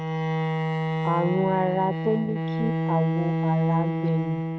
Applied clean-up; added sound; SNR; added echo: neural mask model RNNoise.